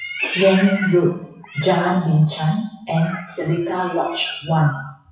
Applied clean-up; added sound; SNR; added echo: classical method WPE with log-MMSE.